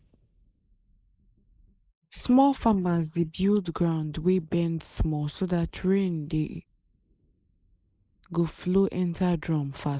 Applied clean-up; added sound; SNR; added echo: neural mask model Resemble Enhance denoiser.